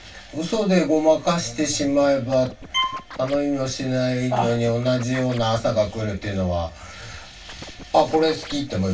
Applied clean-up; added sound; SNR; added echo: none; Scratching (performance technique); 18 dB; reverberation time 0.2 s.